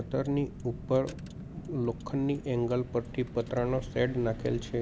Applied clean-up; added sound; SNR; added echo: none; Car; 11 dB; none.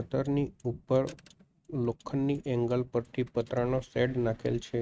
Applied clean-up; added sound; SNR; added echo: neural mask model RNNoise.